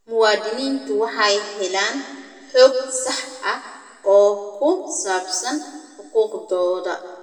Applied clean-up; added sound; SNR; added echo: none; none; none; reverberation time 1.5 s.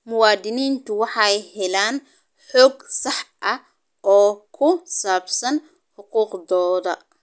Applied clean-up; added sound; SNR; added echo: none; none; none; none.